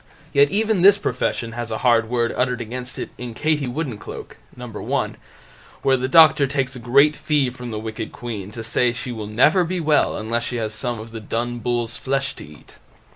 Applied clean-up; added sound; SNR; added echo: none; none; none; none.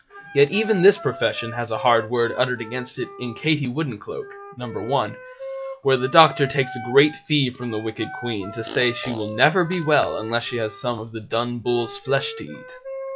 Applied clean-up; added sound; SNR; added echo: classical method log-MMSE.